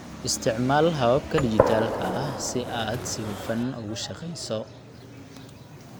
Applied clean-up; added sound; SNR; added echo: none; Gunshot, gunfire; 1 dB; none.